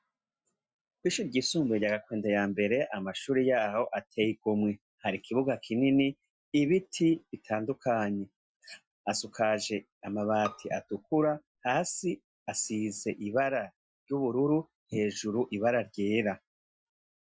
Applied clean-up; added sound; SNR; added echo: classical method Wiener filter.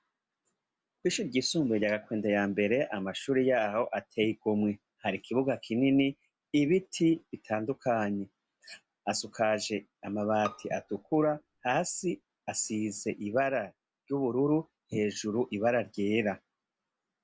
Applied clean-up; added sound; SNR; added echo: none; Bowed string instrument; 17 dB; none.